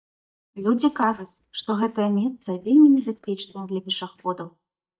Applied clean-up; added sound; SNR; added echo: neural mask model DeepFilterNet 3.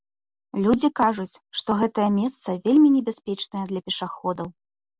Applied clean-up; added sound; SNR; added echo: none; none; none; none.